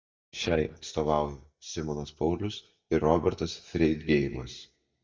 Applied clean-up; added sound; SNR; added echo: neural mask model DeepFilterNet 3.